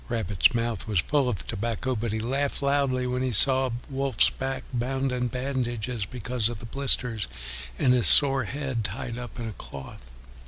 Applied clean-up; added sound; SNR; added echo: none; none; none; none.